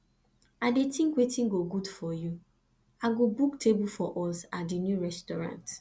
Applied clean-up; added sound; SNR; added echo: none; none; none; none.